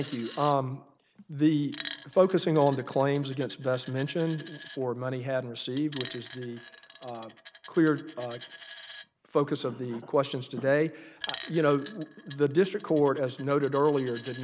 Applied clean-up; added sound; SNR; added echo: none; Coin (dropping); 14 dB; none.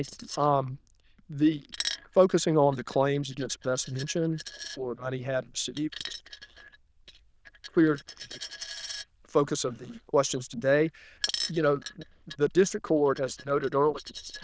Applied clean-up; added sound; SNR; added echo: neural diffusion model UNIVERSE++.